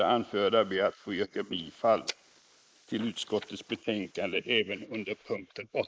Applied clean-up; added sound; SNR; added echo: neural mask model Resemble Enhance denoiser.